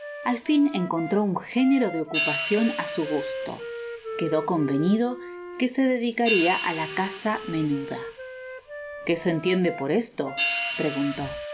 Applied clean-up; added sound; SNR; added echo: none; Hi-hat + Wind instrument, woodwind instrument; 7 dB; none.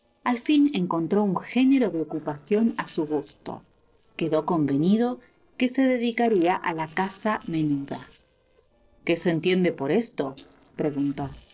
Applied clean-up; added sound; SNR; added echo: neural separator model SepFormer DNS4.